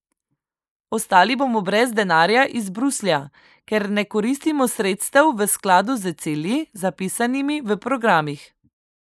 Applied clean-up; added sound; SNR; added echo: neural mask model Resemble Enhance denoiser.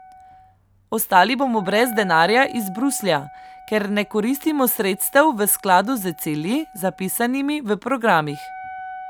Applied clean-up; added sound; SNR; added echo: none; Wind instrument, woodwind instrument; 19 dB; none.